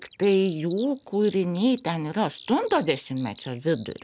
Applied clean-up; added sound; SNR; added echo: none; Bird vocalization, bird call, bird song; 18 dB; none.